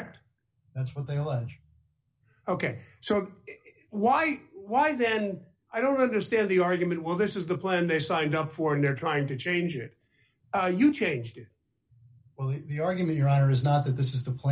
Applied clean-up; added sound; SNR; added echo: none; none; none; none.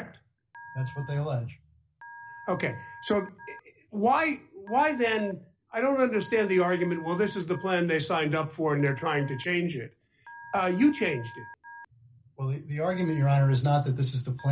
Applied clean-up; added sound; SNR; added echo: none; Telephone; 20 dB; none.